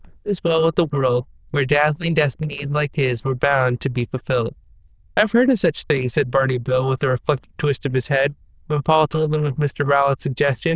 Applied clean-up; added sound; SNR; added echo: neural diffusion model UNIVERSE++.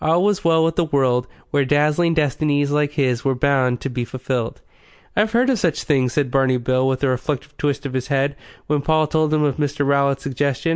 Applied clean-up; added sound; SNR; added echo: none; none; none; none.